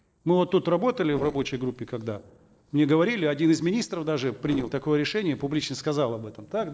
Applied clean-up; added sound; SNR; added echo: neural separator model SepFormer DNS4.